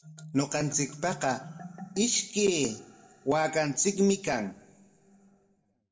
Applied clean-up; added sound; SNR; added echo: none; Marimba, xylophone; 19 dB; reverberation time 0.6 s.